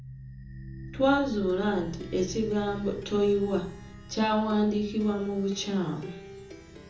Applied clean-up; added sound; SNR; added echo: none; Plucked string instrument; 14 dB; reverberation time 0.6 s.